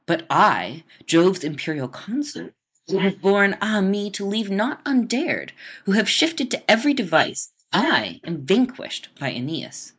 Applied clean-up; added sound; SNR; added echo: neural mask model Resemble Enhance denoiser.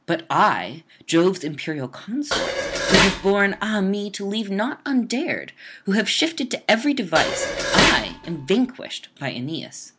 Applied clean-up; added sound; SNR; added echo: none; Dishes, pots, and pans; 0 dB; none.